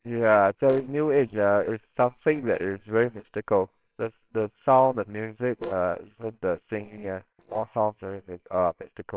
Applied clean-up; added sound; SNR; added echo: neural separator model SepFormer WHAMR!.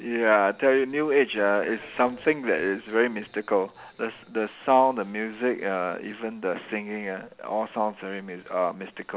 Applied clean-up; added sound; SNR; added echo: none; none; none; none.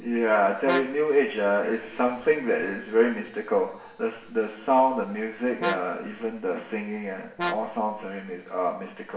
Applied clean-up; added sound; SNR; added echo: none; Brass instrument; 11 dB; reverberation time 0.7 s.